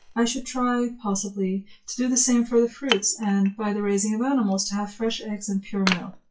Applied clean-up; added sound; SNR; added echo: classical method WPE with log-MMSE.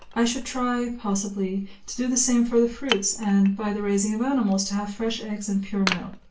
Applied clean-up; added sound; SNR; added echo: none; Wood; 14 dB; reverberation time 0.3 s.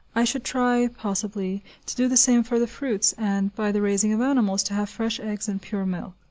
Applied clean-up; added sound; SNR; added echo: none; none; none; none.